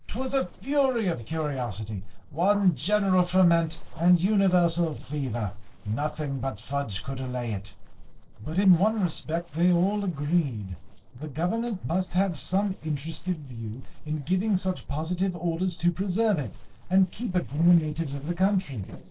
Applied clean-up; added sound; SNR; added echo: neural separator model SepFormer DNS4.